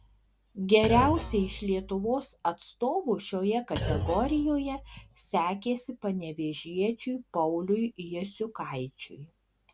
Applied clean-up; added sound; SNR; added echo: none; Thump, thud; 6 dB; none.